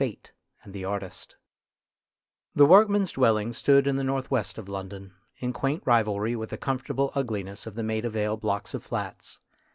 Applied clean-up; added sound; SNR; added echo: none; none; none; none.